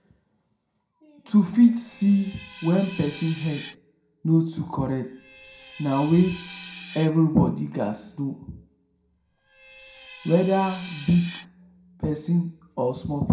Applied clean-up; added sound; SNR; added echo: none; Screech; 19 dB; reverberation time 0.4 s.